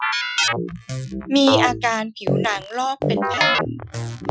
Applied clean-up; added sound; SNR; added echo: classical method Wiener filter.